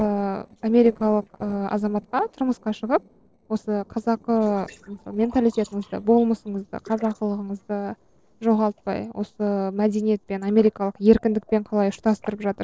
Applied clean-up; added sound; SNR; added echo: neural separator model SepFormer DNS4.